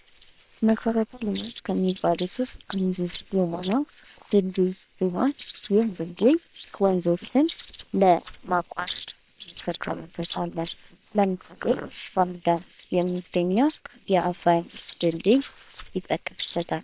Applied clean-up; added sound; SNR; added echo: neural separator model SepFormer WHAM!.